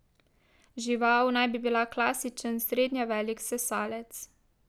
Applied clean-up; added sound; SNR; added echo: none; none; none; none.